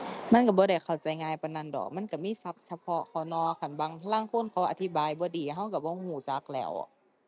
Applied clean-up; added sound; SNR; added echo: none; none; none; none.